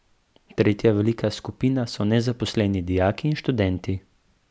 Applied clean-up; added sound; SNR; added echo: none; none; none; none.